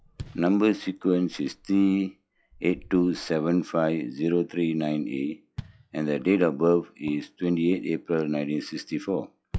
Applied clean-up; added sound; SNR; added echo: classical method log-MMSE.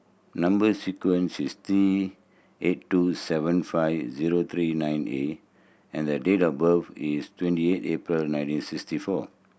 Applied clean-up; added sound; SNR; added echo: none; none; none; none.